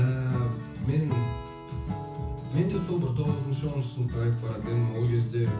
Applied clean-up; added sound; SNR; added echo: none; Acoustic guitar / Strum; 9 dB; reverberation time 0.6 s.